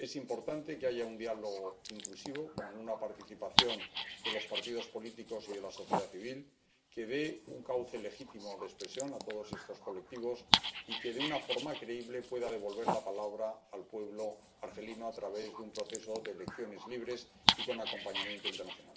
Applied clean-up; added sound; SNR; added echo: none; Dog; -1 dB; reverberation time 0.4 s.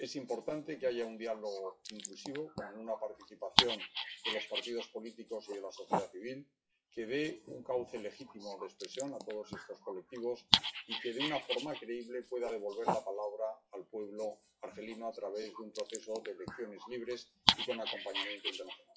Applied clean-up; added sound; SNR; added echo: classical method WPE with log-MMSE.